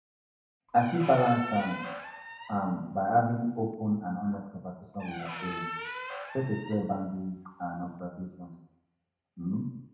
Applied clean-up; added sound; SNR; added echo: none; Squeak; 10 dB; reverberation time 0.7 s.